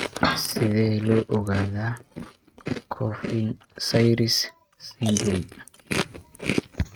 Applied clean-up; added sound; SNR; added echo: neural mask model RNNoise.